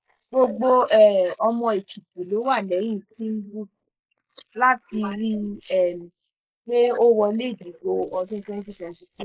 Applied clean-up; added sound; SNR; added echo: neural mask model Resemble Enhance denoiser.